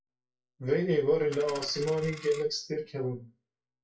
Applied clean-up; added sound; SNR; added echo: classical method WPE with log-MMSE.